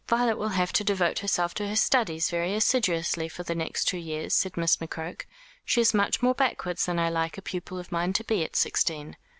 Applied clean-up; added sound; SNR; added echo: none; none; none; none.